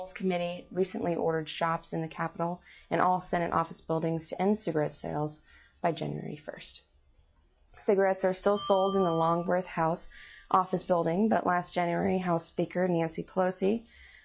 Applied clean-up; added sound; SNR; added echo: classical method log-MMSE.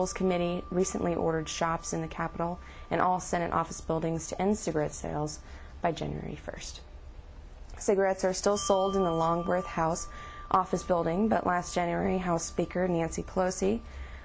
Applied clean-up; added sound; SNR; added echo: none; Bell; 19 dB; none.